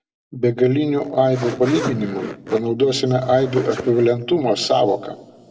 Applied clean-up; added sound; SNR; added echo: none; Zipper (clothing); 12 dB; reverberation time 1.1 s.